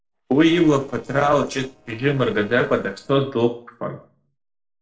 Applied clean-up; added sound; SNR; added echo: neural separator model SepFormer DNS4.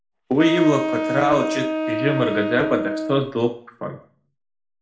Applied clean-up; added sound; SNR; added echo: none; Wind instrument, woodwind instrument; 3 dB; reverberation time 0.4 s.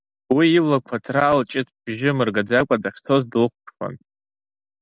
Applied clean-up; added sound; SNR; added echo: none; none; none; none.